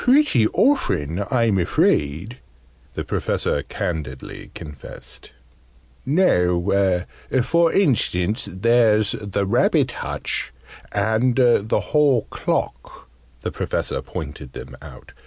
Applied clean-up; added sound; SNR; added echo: none; none; none; none.